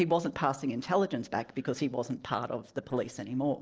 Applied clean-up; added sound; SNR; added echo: neural separator model SepFormer DNS4.